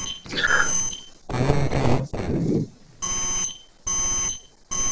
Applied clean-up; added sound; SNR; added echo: neural separator model SepFormer DNS4.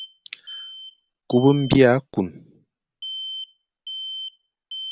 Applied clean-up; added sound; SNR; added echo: none; Alarm; 13 dB; none.